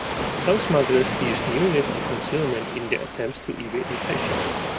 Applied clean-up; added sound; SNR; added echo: none; Waves, surf; 2 dB; none.